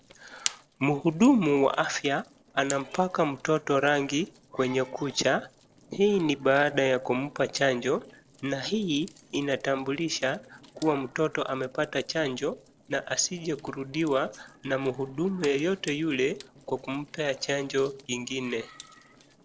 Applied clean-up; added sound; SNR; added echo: neural separator model SepFormer DNS4.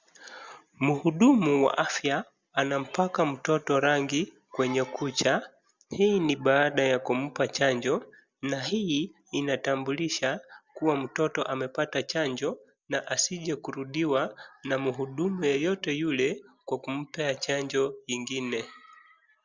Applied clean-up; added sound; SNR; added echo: none; none; none; none.